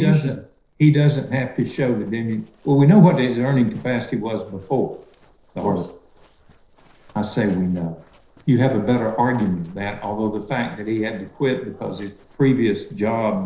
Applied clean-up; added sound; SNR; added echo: neural separator model SepFormer DNS4.